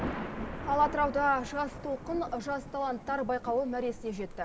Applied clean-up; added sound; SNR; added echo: none; Thunder; 9 dB; reverberation time 2.4 s.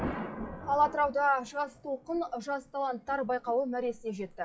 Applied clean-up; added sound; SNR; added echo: classical method WPE with log-MMSE.